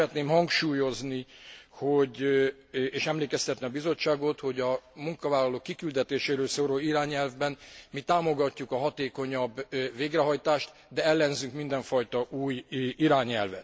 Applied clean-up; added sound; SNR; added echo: none; none; none; none.